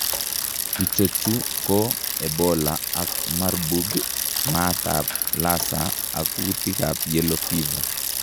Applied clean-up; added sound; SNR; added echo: none; Bicycle; 0 dB; none.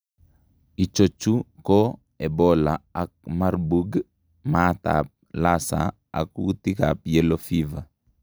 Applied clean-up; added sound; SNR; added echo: none; none; none; none.